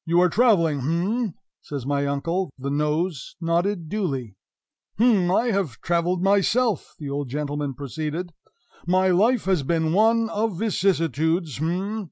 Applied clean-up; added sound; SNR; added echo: none; none; none; none.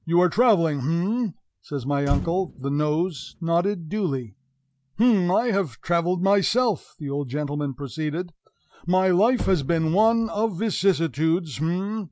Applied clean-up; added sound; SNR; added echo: none; Motor vehicle (road); 16 dB; none.